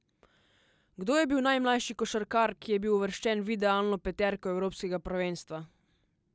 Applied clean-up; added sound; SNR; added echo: none; none; none; none.